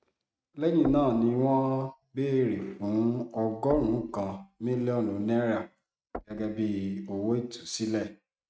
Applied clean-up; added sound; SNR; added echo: neural mask model RNNoise.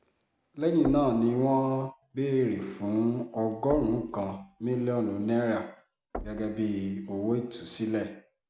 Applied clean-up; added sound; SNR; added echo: none; Knock; 18 dB; none.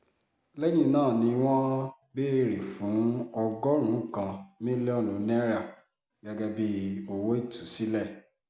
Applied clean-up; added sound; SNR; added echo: none; none; none; none.